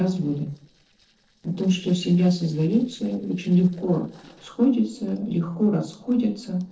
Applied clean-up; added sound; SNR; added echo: neural separator model SepFormer DNS4.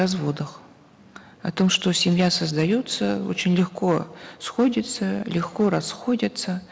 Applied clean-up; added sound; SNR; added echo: none; none; none; none.